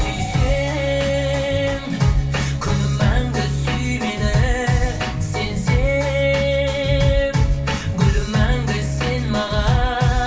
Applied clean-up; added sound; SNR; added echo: none; none; none; reverberation time 0.3 s.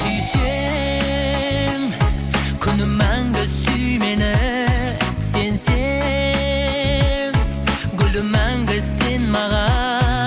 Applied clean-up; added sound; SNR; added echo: none; none; none; none.